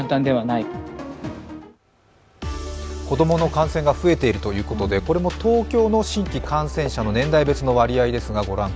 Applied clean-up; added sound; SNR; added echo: none; none; none; none.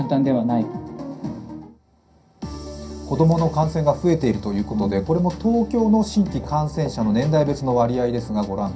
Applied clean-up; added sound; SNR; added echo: none; none; none; reverberation time 0.3 s.